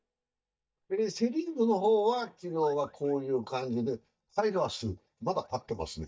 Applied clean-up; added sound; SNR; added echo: neural mask model DeepFilterNet 3.